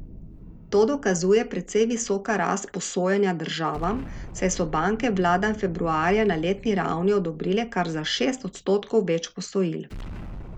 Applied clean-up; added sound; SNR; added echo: none; Explosion; 16 dB; none.